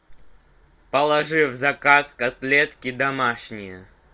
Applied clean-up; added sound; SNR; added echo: none; none; none; none.